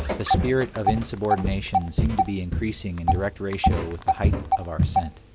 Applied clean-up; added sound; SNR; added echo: none; Telephone + Walk, footsteps; -4 dB; none.